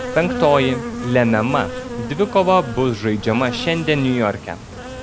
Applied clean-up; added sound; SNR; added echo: none; Insect; 9 dB; none.